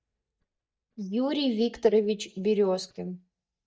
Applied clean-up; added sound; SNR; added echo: neural mask model DeepFilterNet 3.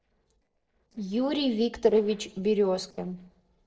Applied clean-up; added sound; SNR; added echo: neural separator model SepFormer DNS4.